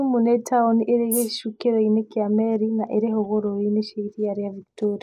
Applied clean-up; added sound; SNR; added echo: neural mask model Resemble Enhance denoiser.